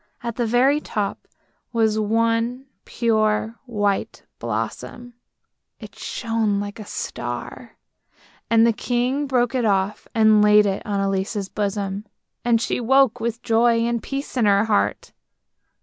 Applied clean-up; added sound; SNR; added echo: none; none; none; none.